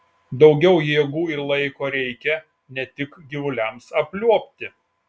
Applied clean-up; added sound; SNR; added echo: none; none; none; none.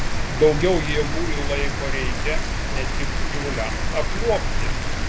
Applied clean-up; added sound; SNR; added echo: none; Rain; -4 dB; none.